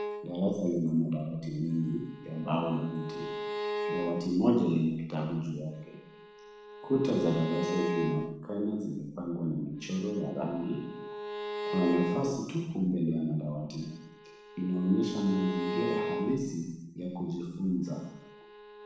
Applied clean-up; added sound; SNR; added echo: none; Bowed string instrument; 8 dB; reverberation time 0.9 s.